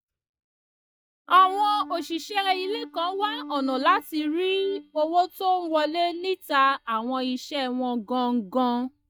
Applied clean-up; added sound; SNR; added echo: neural mask model DeepFilterNet 3.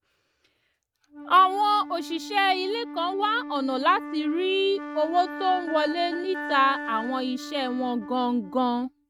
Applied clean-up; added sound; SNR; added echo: neural mask model RNNoise.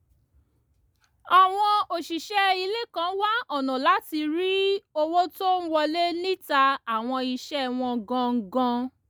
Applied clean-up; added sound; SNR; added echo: none; none; none; none.